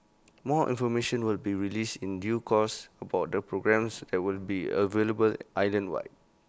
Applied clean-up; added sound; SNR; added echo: none; none; none; none.